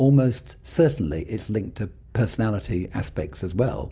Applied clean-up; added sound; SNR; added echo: none; none; none; none.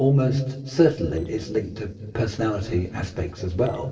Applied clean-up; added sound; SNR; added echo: neural separator model SepFormer DNS4.